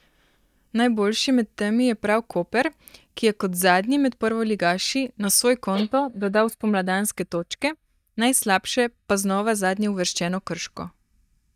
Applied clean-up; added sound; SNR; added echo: neural mask model DeepFilterNet 3.